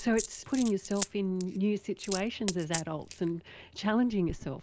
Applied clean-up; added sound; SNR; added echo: none; Coin (dropping); 11 dB; none.